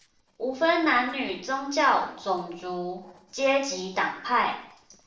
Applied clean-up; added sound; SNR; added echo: neural separator model SepFormer DNS4.